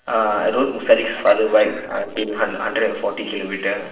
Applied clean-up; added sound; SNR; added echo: neural separator model SepFormer DNS4.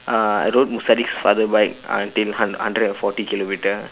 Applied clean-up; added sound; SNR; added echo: none; none; none; none.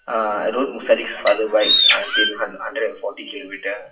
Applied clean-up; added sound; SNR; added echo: classical method WPE with log-MMSE.